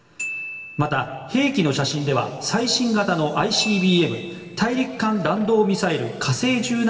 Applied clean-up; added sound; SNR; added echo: none; Glockenspiel; 16 dB; reverberation time 2.6 s.